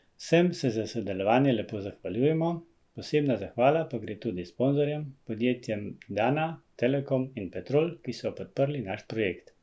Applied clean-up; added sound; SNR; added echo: none; none; none; none.